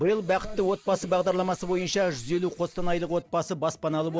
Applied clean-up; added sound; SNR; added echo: neural mask model Resemble Enhance denoiser.